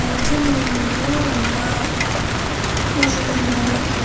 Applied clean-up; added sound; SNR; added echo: none; Rain; -3 dB; reverberation time 2.1 s.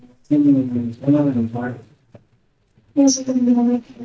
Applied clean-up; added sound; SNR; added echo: neural mask model DeepFilterNet 3.